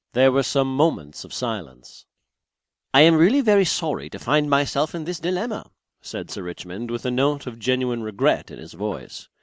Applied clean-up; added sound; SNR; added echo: none; none; none; none.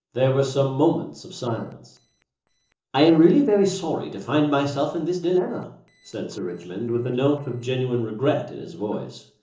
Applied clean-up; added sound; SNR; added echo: neural separator model SepFormer DNS4.